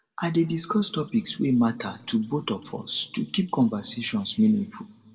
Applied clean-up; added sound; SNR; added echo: none; none; none; reverberation time 1.0 s.